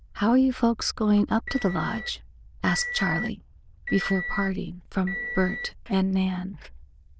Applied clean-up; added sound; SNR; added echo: neural diffusion model UNIVERSE++.